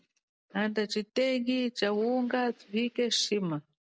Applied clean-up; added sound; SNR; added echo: none; none; none; none.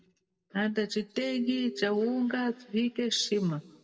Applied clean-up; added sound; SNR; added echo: none; Telephone; 13 dB; reverberation time 1.1 s.